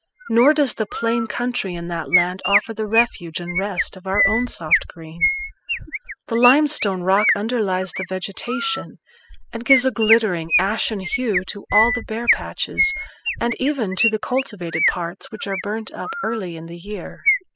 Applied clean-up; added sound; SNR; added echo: classical method spectral subtraction.